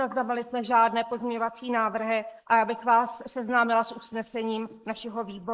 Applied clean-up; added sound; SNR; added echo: neural mask model Resemble Enhance denoiser.